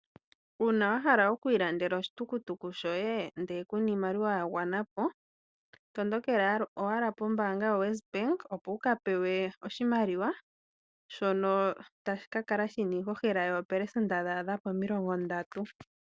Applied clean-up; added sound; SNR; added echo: none; none; none; none.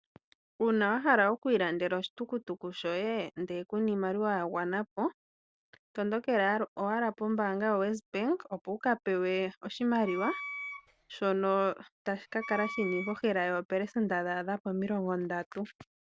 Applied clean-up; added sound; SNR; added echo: none; Wind instrument, woodwind instrument; 10 dB; none.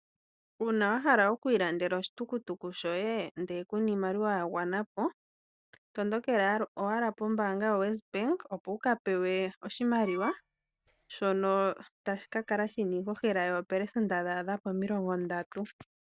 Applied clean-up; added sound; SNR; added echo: neural mask model DeepFilterNet 3.